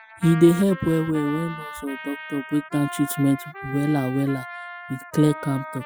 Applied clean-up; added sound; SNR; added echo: classical method spectral subtraction.